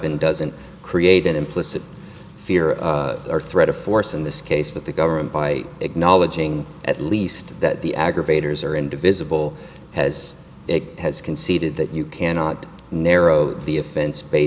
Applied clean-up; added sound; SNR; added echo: none; none; none; none.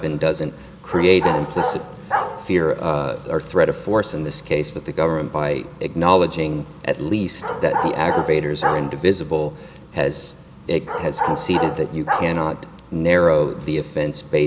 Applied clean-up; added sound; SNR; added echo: none; Bark; 6 dB; none.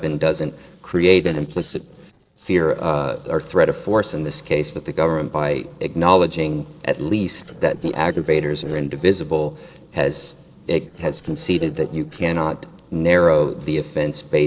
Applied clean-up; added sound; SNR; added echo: neural separator model SepFormer DNS4.